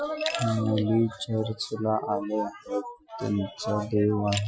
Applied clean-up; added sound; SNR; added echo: classical method Wiener filter.